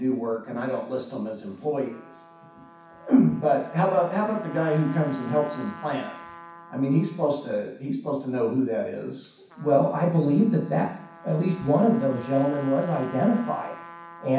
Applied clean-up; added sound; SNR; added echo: none; Trumpet; 20 dB; reverberation time 0.6 s.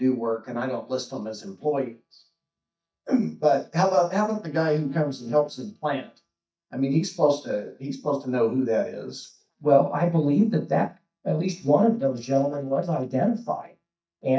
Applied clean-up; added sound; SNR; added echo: neural mask model DeepFilterNet 3.